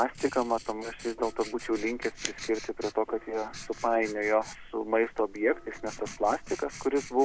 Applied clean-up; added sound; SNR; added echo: none; Writing + Gong; 15 dB; none.